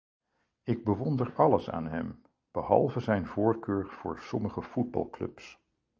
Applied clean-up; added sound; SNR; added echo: none; none; none; none.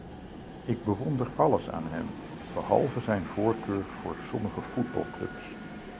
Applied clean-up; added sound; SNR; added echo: none; Train; 10 dB; none.